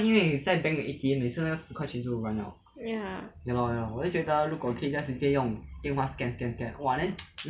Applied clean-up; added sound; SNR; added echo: none; none; none; none.